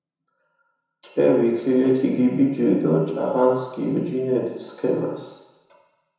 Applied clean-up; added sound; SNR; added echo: none; none; none; reverberation time 1.0 s.